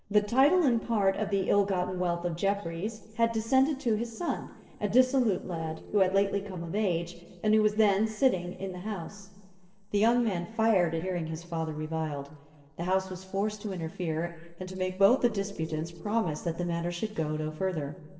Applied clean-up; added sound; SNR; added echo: neural separator model SepFormer DNS4.